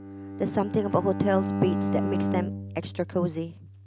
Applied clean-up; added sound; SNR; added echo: none; Bowed string instrument; 3 dB; none.